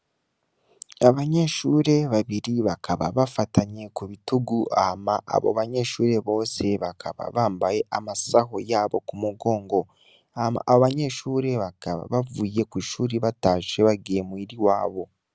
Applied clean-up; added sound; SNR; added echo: none; none; none; none.